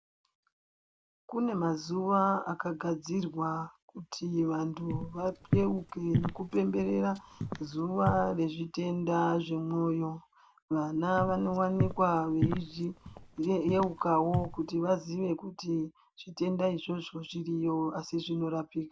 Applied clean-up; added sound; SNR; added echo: none; Walk, footsteps; 5 dB; none.